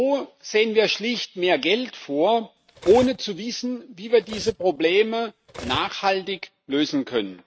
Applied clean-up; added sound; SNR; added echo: neural mask model RNNoise.